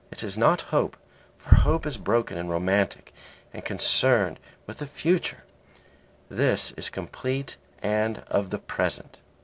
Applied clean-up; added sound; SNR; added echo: none; none; none; none.